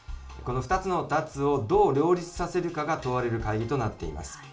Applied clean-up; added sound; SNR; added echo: none; none; none; reverberation time 0.2 s.